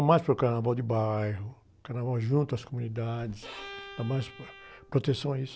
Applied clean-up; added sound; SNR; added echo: none; Bowed string instrument; 17 dB; none.